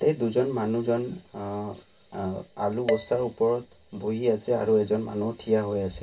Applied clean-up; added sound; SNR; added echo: none; Dishes, pots, and pans; 12 dB; reverberation time 0.1 s.